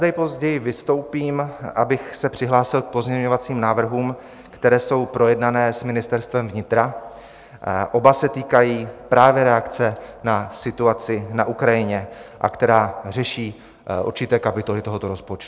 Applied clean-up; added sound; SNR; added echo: none; none; none; none.